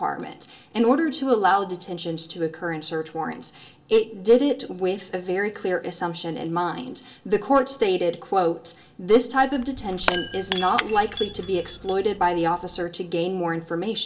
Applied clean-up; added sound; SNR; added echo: none; Shatter / Crushing; 5 dB; reverberation time 0.2 s.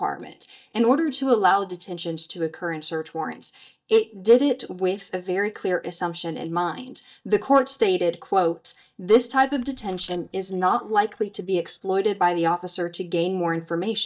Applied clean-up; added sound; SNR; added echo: neural mask model DeepFilterNet 3.